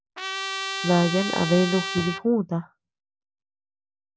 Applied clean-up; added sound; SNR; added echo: none; Trumpet; 5 dB; none.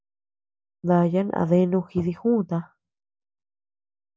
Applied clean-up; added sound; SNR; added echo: none; none; none; none.